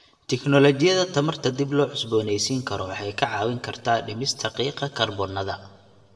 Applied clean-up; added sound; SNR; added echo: none; none; none; reverberation time 0.9 s.